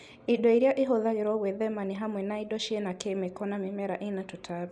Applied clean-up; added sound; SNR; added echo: none; none; none; none.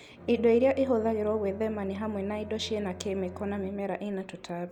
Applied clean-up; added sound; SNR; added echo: none; Bowed string instrument; 17 dB; none.